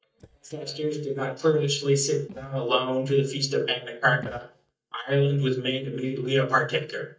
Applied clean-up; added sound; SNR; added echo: neural mask model DeepFilterNet 3.